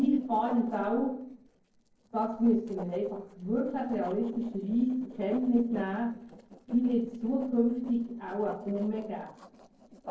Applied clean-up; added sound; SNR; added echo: neural separator model SepFormer DNS4.